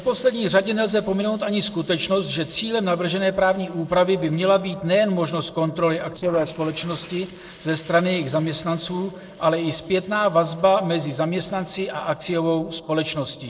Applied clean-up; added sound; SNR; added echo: neural separator model SepFormer DNS4.